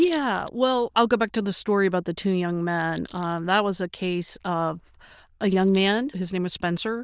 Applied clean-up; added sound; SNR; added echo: neural diffusion model UNIVERSE++.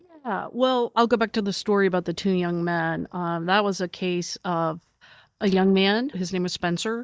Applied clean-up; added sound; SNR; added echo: neural mask model DeepFilterNet 3.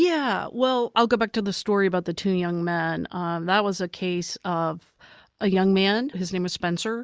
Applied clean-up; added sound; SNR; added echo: none; none; none; none.